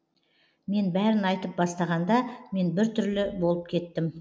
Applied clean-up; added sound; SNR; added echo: none; none; none; none.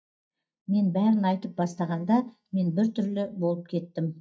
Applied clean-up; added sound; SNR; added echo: neural mask model DeepFilterNet 3.